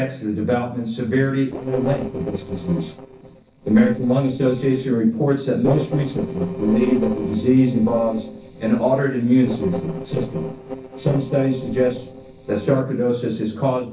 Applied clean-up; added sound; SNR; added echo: neural separator model SepFormer DNS4.